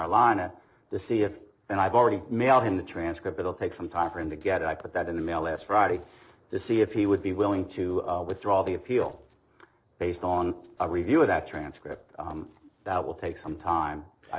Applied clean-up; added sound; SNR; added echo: neural separator model SepFormer DNS4.